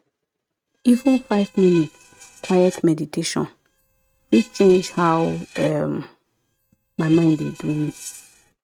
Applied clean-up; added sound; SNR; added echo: neural mask model RNNoise.